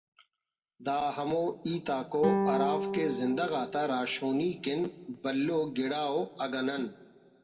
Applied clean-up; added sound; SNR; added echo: none; Guitar; 3 dB; reverberation time 1.1 s.